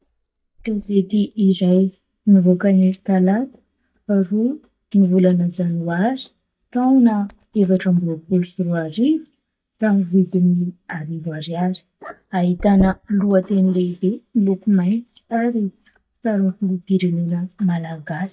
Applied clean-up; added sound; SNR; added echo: neural mask model DeepFilterNet 3.